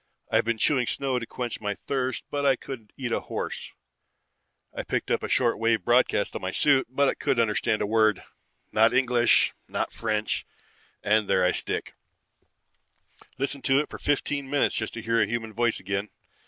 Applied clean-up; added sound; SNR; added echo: none; none; none; none.